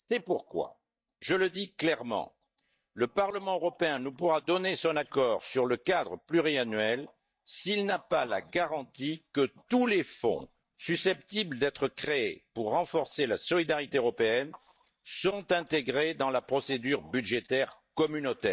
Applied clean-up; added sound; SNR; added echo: neural mask model DeepFilterNet 3.